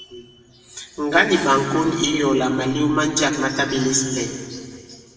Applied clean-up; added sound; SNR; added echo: none; none; none; reverberation time 2.3 s.